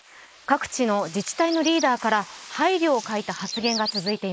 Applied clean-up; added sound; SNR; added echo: neural mask model Resemble Enhance denoiser.